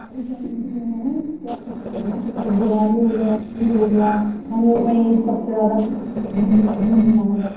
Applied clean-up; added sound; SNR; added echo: neural separator model SepFormer DNS4.